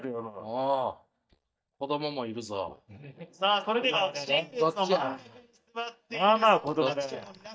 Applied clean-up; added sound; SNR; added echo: neural mask model DeepFilterNet 3.